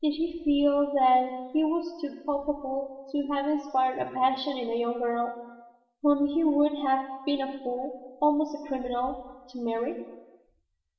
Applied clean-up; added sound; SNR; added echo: none; none; none; reverberation time 1.1 s.